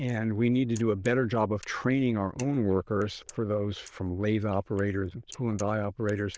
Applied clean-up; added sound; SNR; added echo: neural diffusion model UNIVERSE++.